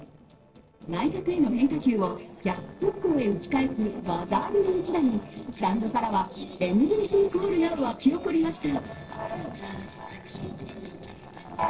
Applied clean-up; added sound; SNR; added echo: neural separator model SepFormer DNS4.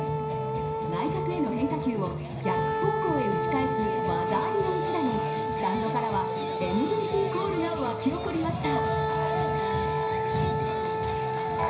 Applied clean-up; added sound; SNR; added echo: none; Wind instrument, woodwind instrument; 0 dB; reverberation time 0.5 s.